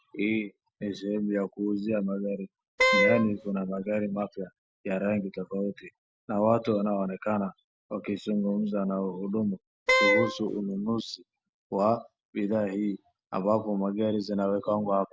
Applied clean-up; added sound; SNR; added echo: none; Wind instrument, woodwind instrument; -3 dB; none.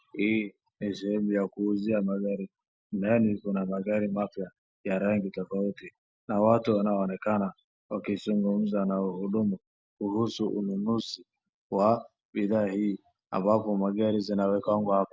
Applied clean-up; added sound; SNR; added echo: none; none; none; none.